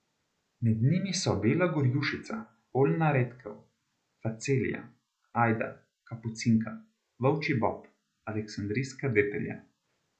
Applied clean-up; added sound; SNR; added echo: none; none; none; none.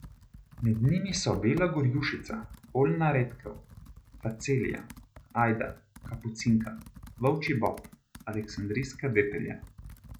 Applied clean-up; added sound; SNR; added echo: none; Computer keyboard; 18 dB; none.